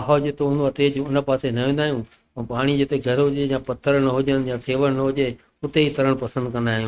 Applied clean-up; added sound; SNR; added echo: neural mask model RNNoise.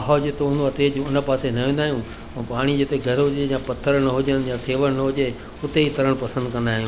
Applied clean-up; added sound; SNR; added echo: none; Wind; 16 dB; none.